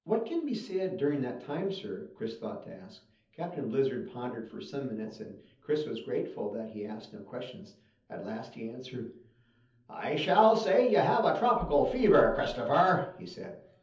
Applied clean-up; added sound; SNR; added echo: none; none; none; reverberation time 0.7 s.